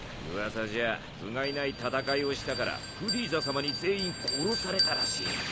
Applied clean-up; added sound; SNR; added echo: none; Bell; 4 dB; none.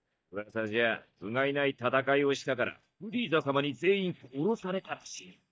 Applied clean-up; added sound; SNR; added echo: neural mask model DeepFilterNet 3.